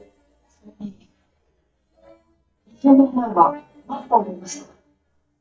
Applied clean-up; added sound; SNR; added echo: neural mask model DeepFilterNet 3.